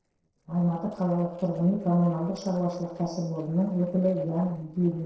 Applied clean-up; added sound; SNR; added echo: neural separator model SepFormer DNS4.